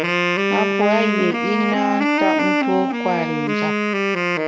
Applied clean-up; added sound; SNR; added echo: none; Wind instrument, woodwind instrument; -3 dB; none.